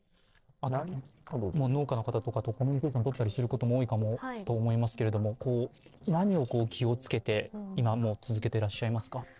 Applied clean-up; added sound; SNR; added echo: neural separator model SepFormer DNS4.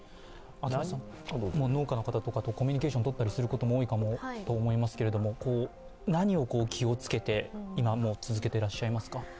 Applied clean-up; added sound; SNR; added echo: none; none; none; none.